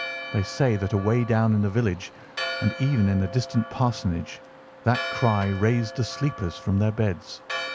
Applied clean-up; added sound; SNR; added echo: none; Church bell; 12 dB; none.